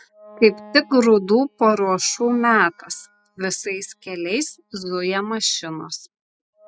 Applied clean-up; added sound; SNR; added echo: classical method spectral subtraction.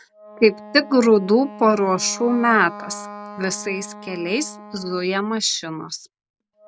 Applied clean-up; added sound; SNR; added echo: none; Wind instrument, woodwind instrument; 17 dB; none.